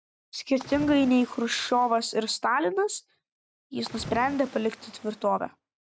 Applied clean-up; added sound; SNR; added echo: none; Splash, splatter; 17 dB; none.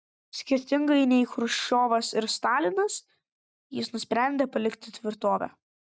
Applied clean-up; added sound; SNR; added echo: none; none; none; none.